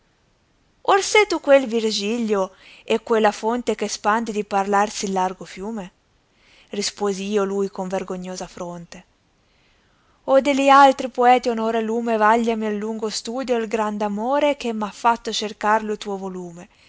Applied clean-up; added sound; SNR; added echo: none; none; none; none.